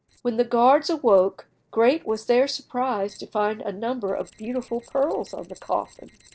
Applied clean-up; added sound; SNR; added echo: neural separator model SepFormer DNS4.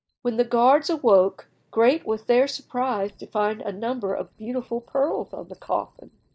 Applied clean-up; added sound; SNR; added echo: neural mask model DeepFilterNet 3.